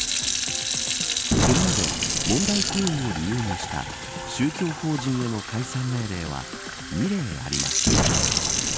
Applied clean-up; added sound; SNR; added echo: none; Fill (with liquid) / Sink (filling or washing) + Boom; -2 dB; none.